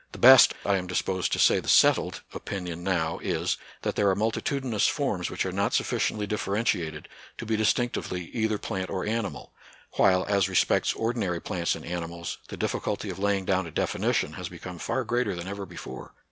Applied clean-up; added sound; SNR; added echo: none; none; none; none.